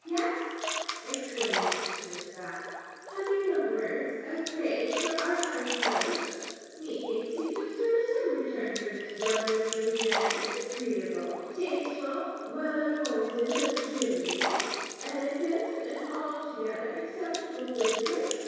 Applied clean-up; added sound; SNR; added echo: none; Splash, splatter; 5 dB; reverberation time 2.0 s.